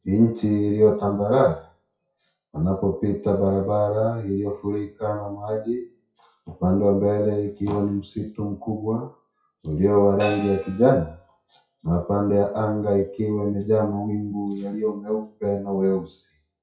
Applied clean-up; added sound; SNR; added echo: classical method WPE with log-MMSE.